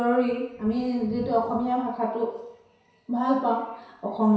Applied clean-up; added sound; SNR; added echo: none; none; none; reverberation time 0.7 s.